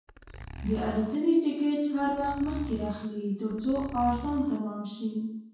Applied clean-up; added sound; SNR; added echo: none; Zipper (clothing); 13 dB; reverberation time 0.6 s.